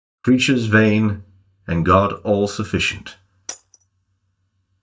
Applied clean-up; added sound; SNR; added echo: neural mask model DeepFilterNet 3.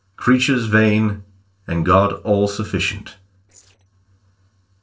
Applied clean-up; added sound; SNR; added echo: neural separator model SepFormer DNS4.